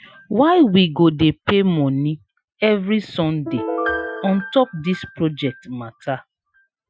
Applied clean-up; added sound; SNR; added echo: classical method Wiener filter.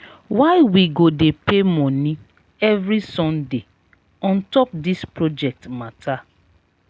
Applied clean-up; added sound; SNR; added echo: none; none; none; none.